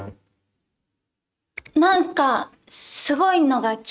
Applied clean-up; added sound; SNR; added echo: neural mask model RNNoise.